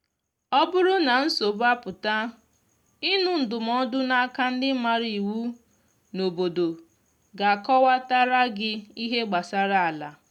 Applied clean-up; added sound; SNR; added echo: none; none; none; none.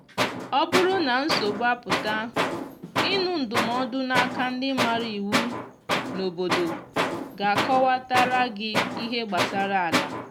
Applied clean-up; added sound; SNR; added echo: none; Tools; 2 dB; none.